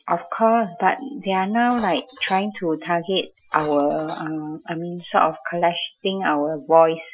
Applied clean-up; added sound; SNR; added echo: classical method Wiener filter.